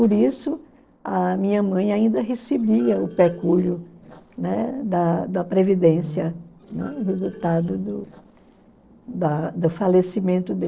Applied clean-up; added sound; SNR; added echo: neural separator model SepFormer DNS4.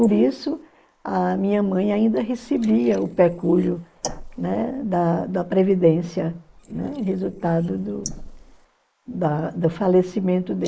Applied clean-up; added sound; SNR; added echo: neural mask model Resemble Enhance denoiser.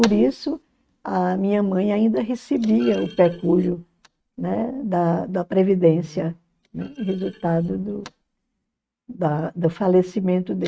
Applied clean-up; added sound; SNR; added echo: neural mask model RNNoise.